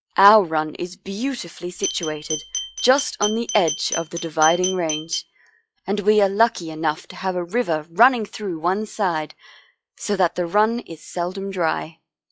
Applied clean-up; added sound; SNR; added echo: classical method log-MMSE.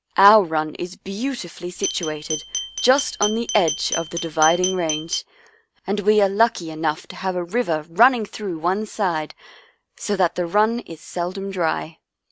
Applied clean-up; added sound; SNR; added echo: none; Glass; 7 dB; none.